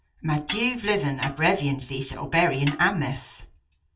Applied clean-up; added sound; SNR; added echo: none; Snare drum; 12 dB; reverberation time 0.2 s.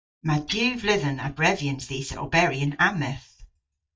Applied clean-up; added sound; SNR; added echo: neural mask model DeepFilterNet 3.